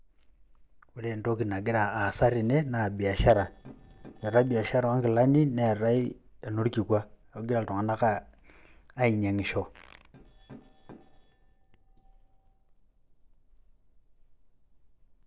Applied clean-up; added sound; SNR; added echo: neural separator model SepFormer DNS4.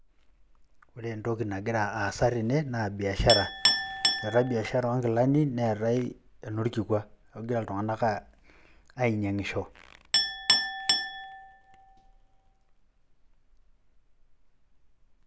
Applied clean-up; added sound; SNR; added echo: none; Chink, clink; 4 dB; none.